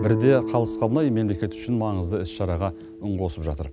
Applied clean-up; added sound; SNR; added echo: none; Guitar; 9 dB; none.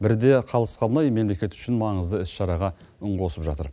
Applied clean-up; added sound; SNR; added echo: none; none; none; none.